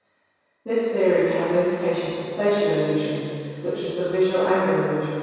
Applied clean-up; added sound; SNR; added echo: none; none; none; reverberation time 2.2 s.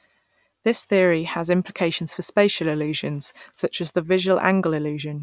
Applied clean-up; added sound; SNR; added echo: none; none; none; none.